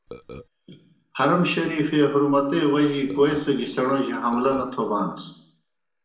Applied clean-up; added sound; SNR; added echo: none; Burping, eructation; 17 dB; reverberation time 0.6 s.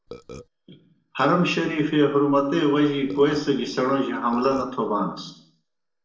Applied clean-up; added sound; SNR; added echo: neural separator model SepFormer DNS4.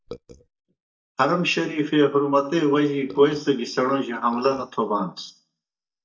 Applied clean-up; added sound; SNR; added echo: neural mask model DeepFilterNet 3.